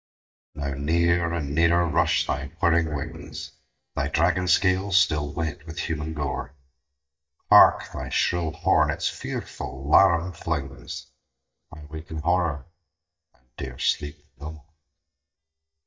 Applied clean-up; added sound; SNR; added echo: neural mask model DeepFilterNet 3.